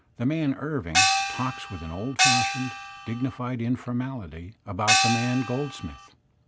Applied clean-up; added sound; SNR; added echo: none; Gong; -4 dB; none.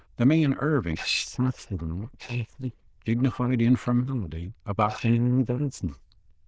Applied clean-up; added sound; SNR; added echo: neural diffusion model UNIVERSE++.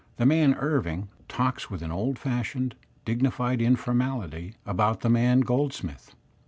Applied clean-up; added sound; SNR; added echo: none; none; none; none.